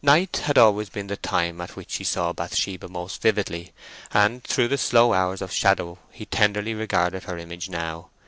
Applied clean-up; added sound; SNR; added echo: none; none; none; none.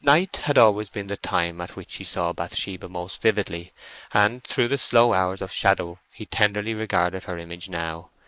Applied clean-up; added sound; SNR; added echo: neural mask model Resemble Enhance denoiser.